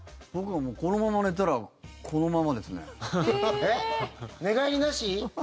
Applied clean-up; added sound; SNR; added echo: none; none; none; none.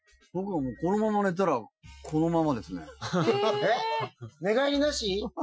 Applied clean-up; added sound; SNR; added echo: classical method Wiener filter.